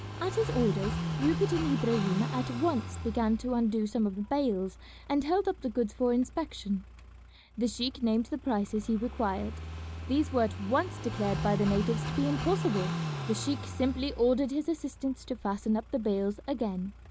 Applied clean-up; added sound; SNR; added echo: none; Car passing by / Idling; 7 dB; none.